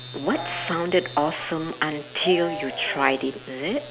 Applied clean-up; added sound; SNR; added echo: none; Livestock, farm animals, working animals; 11 dB; none.